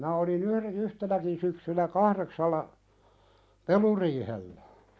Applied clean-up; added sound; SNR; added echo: none; none; none; none.